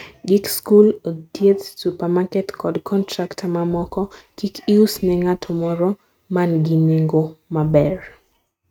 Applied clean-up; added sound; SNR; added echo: neural mask model RNNoise.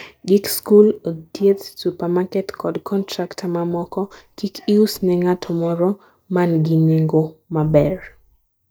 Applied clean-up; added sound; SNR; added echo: neural mask model DeepFilterNet 3.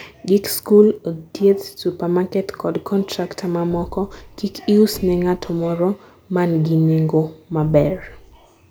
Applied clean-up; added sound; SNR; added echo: none; Explosion; 19 dB; none.